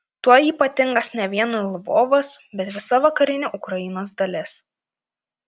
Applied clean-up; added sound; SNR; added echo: none; none; none; none.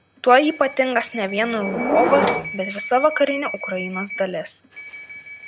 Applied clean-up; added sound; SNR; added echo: none; Subway, metro, underground / Door; 6 dB; none.